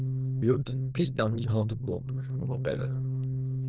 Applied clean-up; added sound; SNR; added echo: neural diffusion model UNIVERSE++.